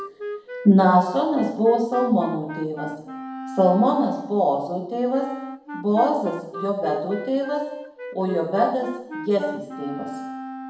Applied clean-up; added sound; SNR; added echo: none; Wind instrument, woodwind instrument; 12 dB; reverberation time 0.8 s.